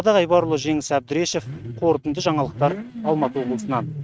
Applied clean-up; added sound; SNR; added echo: neural mask model RNNoise.